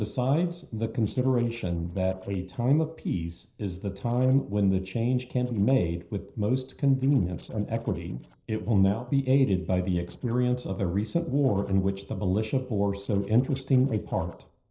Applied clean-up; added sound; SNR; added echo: neural separator model SepFormer DNS4.